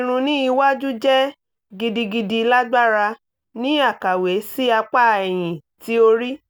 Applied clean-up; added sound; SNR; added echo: none; none; none; none.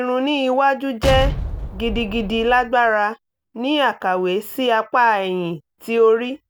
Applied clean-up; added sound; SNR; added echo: none; Explosion; 5 dB; none.